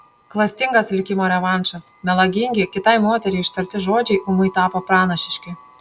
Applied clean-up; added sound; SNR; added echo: none; none; none; none.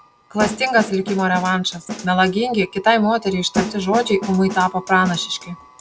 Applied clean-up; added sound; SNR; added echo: none; Snare drum; 9 dB; none.